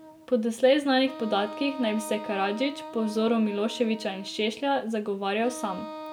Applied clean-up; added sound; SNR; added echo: none; Wind instrument, woodwind instrument; 14 dB; none.